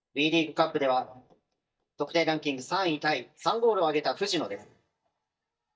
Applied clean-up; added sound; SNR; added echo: neural mask model DeepFilterNet 3.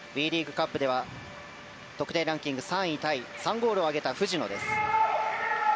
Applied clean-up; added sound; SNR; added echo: none; none; none; none.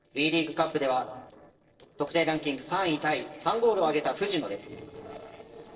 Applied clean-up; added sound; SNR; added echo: neural separator model SepFormer DNS4.